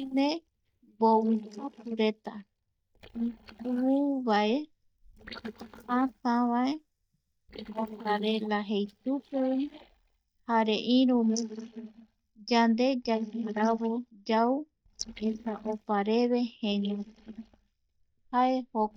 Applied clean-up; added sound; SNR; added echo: neural mask model DeepFilterNet 3.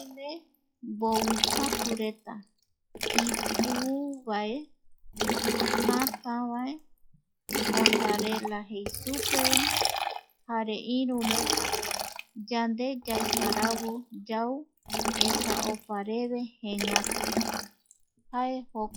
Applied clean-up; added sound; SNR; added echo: classical method log-MMSE.